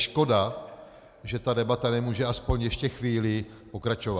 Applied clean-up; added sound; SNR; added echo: none; none; none; none.